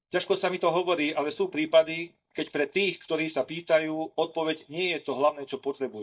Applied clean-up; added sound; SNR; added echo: neural mask model DeepFilterNet 3.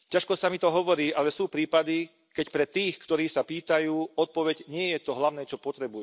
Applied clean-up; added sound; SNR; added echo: none; none; none; none.